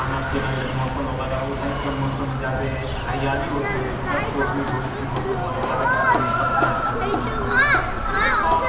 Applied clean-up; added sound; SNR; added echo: none; Human group actions; -4 dB; reverberation time 1.2 s.